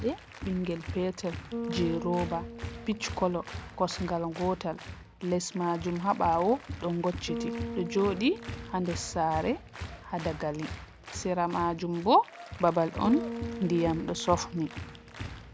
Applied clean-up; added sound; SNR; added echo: none; Bass guitar + Applause; 9 dB; none.